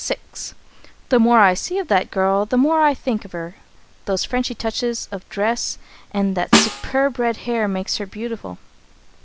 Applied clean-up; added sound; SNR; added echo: none; Snare drum; 1 dB; none.